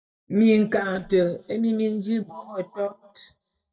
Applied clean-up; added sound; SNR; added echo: neural mask model DeepFilterNet 3.